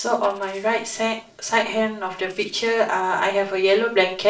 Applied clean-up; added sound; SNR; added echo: neural separator model SepFormer DNS4.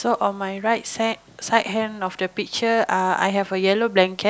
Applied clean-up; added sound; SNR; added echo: none; none; none; none.